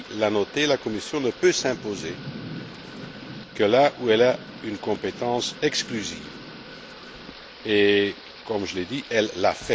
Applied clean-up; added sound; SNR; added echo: none; Thunder / Rain; 15 dB; none.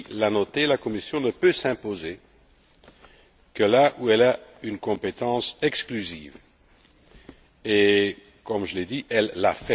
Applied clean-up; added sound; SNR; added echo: none; none; none; none.